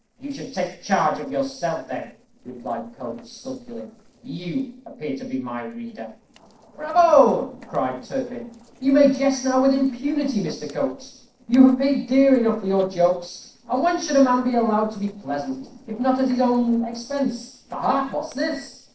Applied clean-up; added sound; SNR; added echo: neural separator model SepFormer DNS4.